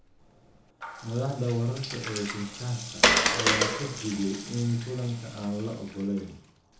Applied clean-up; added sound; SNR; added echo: none; Water; -1 dB; reverberation time 0.7 s.